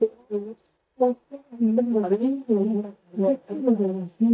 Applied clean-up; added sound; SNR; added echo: neural mask model DeepFilterNet 3.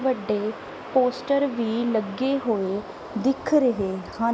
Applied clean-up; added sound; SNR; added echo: none; none; none; none.